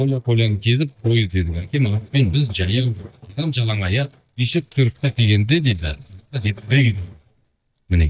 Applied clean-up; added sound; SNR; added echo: neural mask model DeepFilterNet 3.